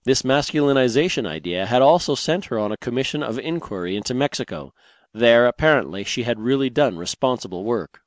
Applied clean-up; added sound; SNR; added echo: none; none; none; none.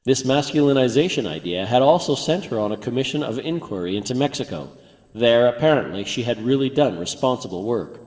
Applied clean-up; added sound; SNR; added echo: neural separator model SepFormer DNS4.